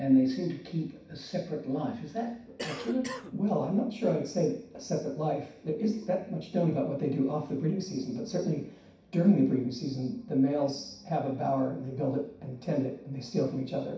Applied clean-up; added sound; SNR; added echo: none; Cough; 10 dB; reverberation time 0.6 s.